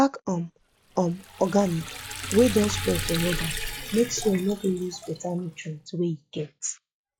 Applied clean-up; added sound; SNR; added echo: classical method log-MMSE.